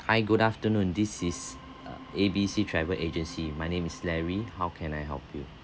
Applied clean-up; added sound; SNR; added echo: none; Organ; 19 dB; none.